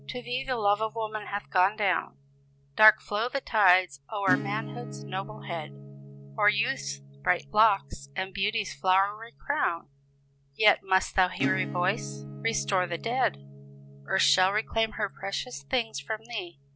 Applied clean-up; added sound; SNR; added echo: none; Acoustic guitar / Strum; 12 dB; none.